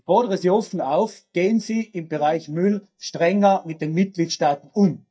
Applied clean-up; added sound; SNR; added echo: neural mask model DeepFilterNet 3.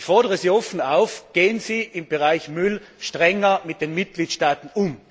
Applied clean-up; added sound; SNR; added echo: none; none; none; none.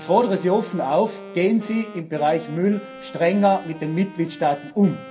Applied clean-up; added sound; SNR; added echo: none; Wind instrument, woodwind instrument; 18 dB; reverberation time 0.3 s.